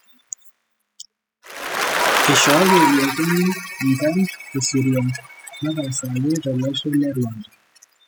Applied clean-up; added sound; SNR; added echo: classical method spectral subtraction.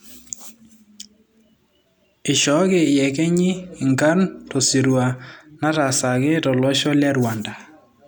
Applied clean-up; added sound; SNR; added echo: none; none; none; none.